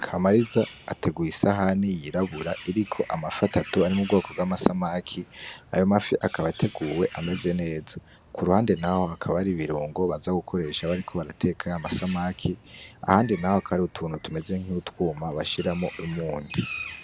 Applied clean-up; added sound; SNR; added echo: none; Bird; 18 dB; none.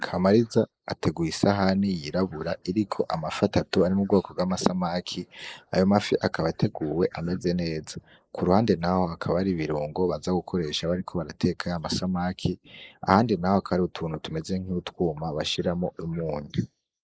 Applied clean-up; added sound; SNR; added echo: neural mask model Resemble Enhance denoiser.